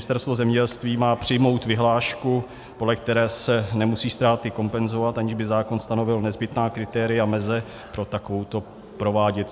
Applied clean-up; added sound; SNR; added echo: none; none; none; none.